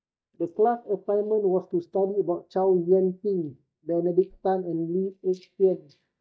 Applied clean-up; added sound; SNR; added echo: neural mask model DeepFilterNet 3.